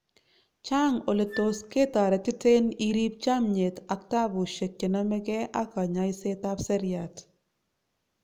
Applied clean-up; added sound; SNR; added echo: none; Wind instrument, woodwind instrument; 18 dB; none.